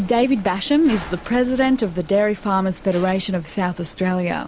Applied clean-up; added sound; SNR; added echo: none; none; none; none.